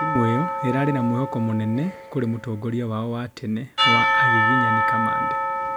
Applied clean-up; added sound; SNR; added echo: none; Church bell / Percussion; -2 dB; none.